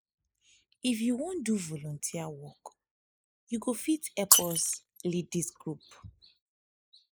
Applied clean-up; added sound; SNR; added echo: neural mask model Resemble Enhance denoiser.